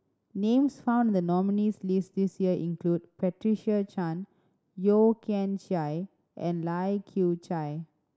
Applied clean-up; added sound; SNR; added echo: none; none; none; none.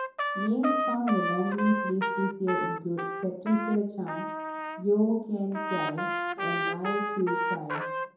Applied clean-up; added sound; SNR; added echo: none; Trumpet; 2 dB; reverberation time 2.8 s.